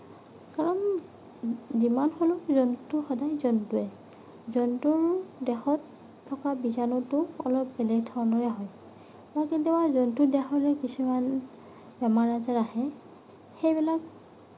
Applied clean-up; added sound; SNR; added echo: none; none; none; none.